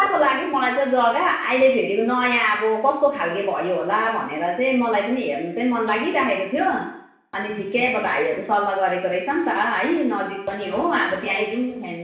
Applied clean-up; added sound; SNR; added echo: none; none; none; reverberation time 0.7 s.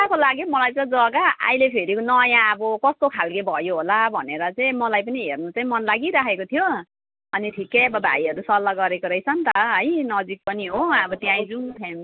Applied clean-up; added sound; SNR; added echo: none; none; none; none.